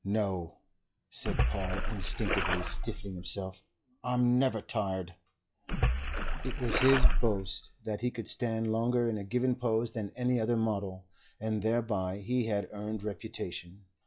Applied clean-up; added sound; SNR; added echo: classical method log-MMSE.